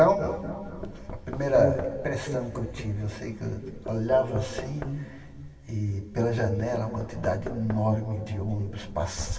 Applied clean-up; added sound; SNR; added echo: none; Knock / Wood; 15 dB; reverberation time 2.6 s.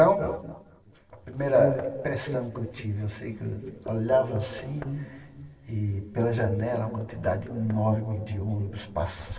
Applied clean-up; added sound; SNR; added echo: neural separator model SepFormer DNS4.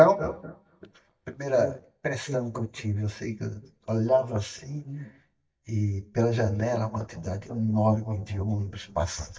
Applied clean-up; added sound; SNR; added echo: neural mask model DeepFilterNet 3.